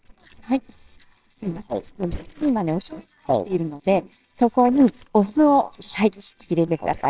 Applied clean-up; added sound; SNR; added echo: neural separator model SepFormer WHAMR!.